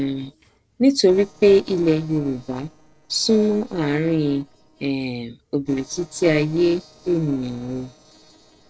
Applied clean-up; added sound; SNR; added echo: neural separator model SepFormer DNS4.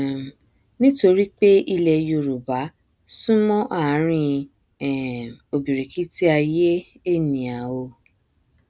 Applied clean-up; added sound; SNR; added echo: none; none; none; none.